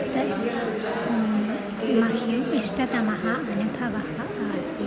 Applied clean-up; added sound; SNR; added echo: none; none; none; none.